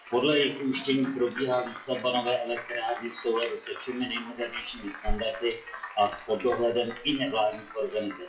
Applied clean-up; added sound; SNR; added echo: classical method WPE with log-MMSE.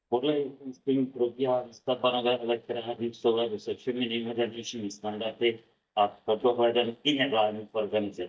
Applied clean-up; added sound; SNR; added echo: neural mask model DeepFilterNet 3.